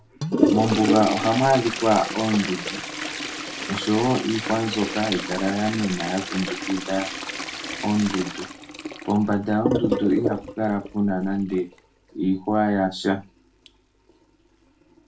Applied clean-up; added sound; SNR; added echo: none; Toilet flush; 5 dB; reverberation time 0.2 s.